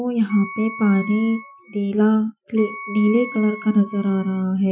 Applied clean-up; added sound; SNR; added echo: classical method Wiener filter.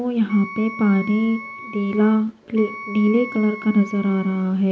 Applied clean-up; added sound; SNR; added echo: none; Wind instrument, woodwind instrument; 15 dB; none.